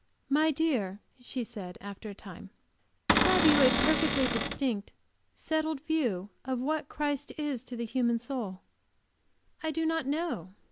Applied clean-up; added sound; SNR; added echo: none; Cupboard open or close / Door; -4 dB; none.